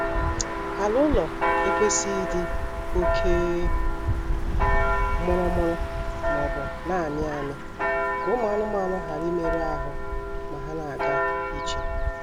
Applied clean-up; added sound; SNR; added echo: none; Church bell + Wind; -3 dB; none.